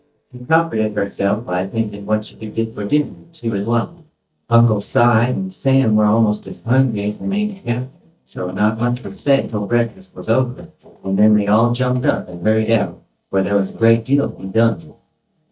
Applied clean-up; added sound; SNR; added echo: neural mask model DeepFilterNet 3.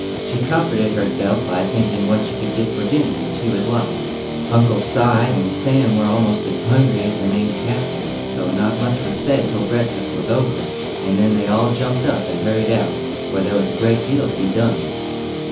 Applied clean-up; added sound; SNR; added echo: none; Guitar; 5 dB; reverberation time 0.7 s.